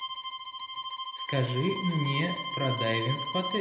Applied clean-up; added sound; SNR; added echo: none; Bowed string instrument; 3 dB; reverberation time 0.7 s.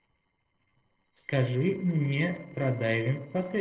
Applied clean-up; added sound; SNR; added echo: neural separator model SepFormer DNS4.